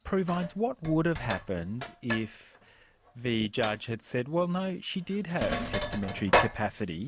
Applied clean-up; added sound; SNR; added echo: none; Sink (filling or washing); 4 dB; none.